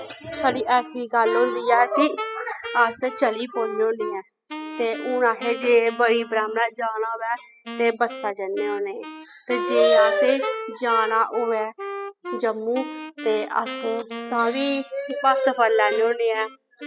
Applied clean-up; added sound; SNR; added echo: classical method spectral subtraction.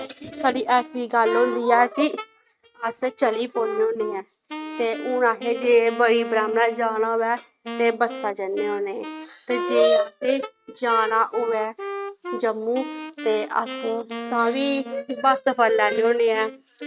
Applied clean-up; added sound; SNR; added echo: neural mask model RNNoise.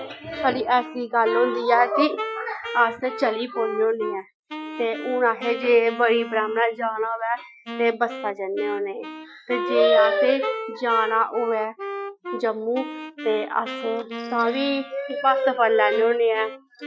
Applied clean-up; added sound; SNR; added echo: classical method Wiener filter.